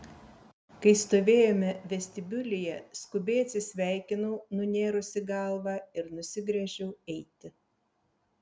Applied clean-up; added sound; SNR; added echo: none; none; none; none.